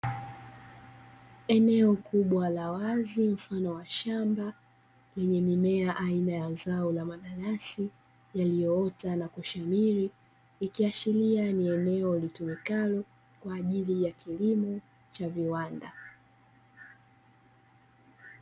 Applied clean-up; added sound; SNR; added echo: none; none; none; none.